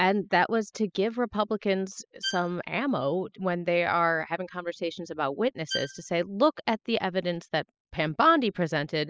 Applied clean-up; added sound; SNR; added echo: classical method spectral subtraction.